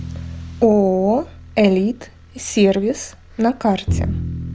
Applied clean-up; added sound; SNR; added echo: none; Bowed string instrument; 10 dB; none.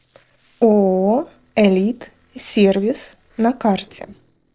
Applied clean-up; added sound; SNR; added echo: neural separator model SepFormer DNS4.